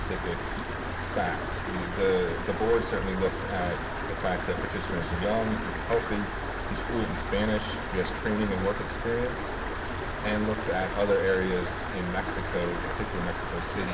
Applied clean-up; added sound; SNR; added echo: none; Stream; 2 dB; reverberation time 0.2 s.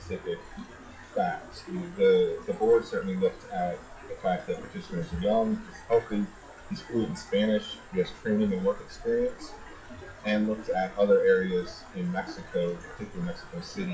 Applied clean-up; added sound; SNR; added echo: classical method WPE with log-MMSE.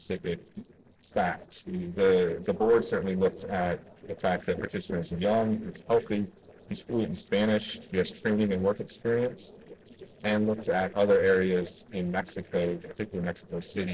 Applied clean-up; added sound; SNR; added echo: neural separator model SepFormer DNS4.